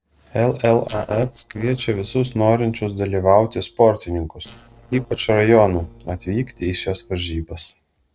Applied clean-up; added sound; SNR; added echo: neural separator model SepFormer DNS4.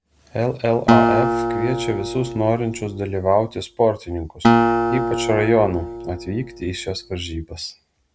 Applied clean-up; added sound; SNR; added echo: none; Acoustic guitar; -1 dB; none.